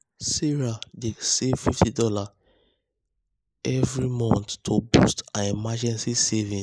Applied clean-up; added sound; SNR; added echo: neural mask model Resemble Enhance denoiser.